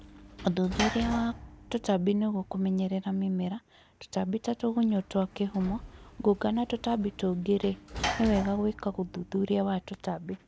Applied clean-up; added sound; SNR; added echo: none; Sliding door / Slam; 11 dB; none.